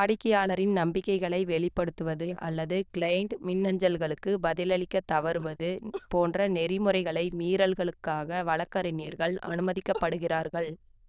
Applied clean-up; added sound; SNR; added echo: neural diffusion model UNIVERSE++.